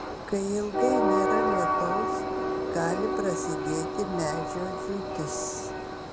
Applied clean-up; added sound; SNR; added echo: none; Train; -4 dB; none.